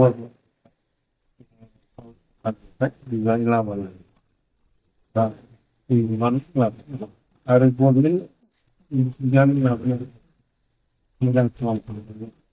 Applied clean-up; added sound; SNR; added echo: neural mask model DeepFilterNet 3.